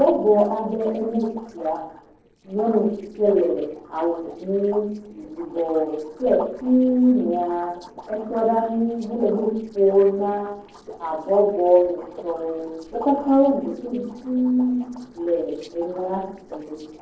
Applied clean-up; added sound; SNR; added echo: neural separator model SepFormer DNS4.